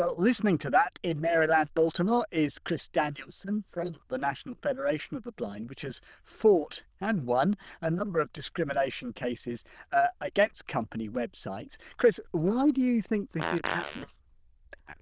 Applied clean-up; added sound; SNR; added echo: neural diffusion model UNIVERSE++.